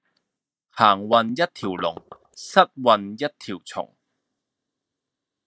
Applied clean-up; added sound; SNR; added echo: neural mask model DeepFilterNet 3.